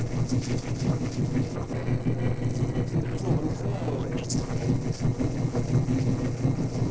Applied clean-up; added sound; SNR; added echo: neural separator model SepFormer DNS4.